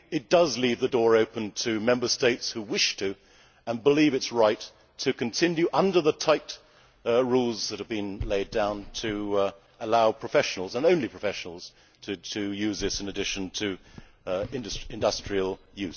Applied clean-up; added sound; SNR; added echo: none; none; none; none.